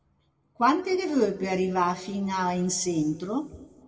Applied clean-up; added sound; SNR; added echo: none; none; none; reverberation time 1.0 s.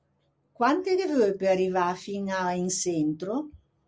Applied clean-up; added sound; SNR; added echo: none; none; none; none.